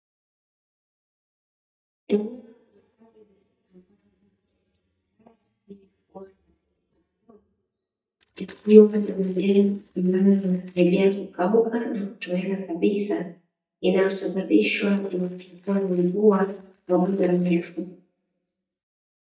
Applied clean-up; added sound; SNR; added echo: neural mask model DeepFilterNet 3.